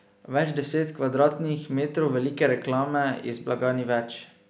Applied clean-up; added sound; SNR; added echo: none; none; none; none.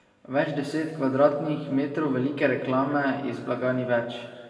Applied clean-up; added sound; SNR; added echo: none; none; none; reverberation time 1.8 s.